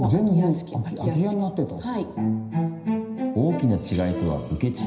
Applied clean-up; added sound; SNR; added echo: none; Bowed string instrument; 18 dB; reverberation time 0.9 s.